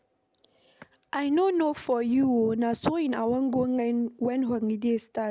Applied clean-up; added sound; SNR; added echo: none; none; none; none.